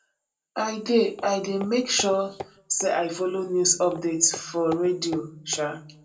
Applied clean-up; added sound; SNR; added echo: none; Walk, footsteps; 18 dB; reverberation time 0.2 s.